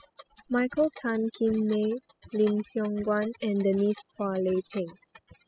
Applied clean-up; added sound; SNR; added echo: classical method spectral subtraction.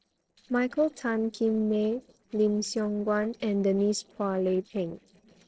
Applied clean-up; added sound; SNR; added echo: neural separator model SepFormer DNS4.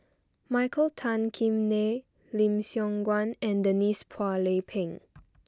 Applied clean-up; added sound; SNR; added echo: none; none; none; none.